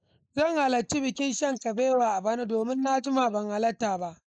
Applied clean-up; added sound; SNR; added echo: neural mask model Resemble Enhance denoiser.